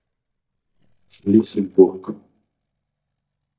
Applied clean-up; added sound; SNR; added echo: neural mask model DeepFilterNet 3.